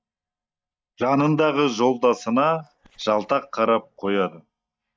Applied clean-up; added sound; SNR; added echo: neural mask model DeepFilterNet 3.